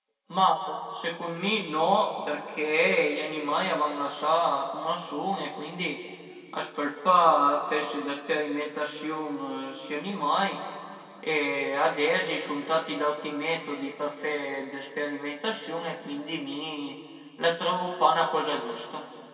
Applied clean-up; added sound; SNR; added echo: none; none; none; reverberation time 2.3 s.